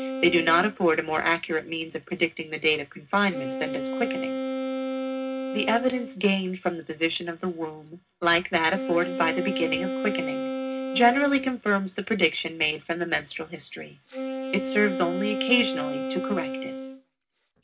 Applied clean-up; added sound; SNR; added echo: none; Wind instrument, woodwind instrument; 6 dB; reverberation time 0.4 s.